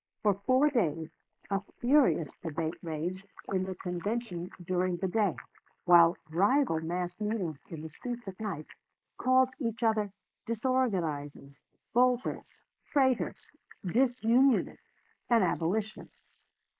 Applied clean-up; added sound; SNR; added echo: neural mask model Resemble Enhance denoiser.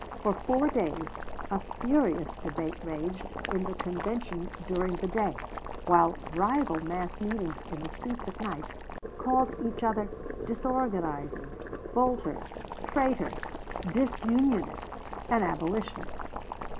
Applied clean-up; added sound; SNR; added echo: none; Boiling; 7 dB; none.